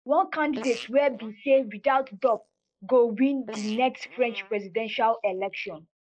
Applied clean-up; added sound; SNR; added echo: neural mask model Resemble Enhance denoiser.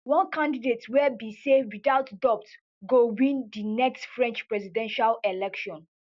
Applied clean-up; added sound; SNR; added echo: none; none; none; none.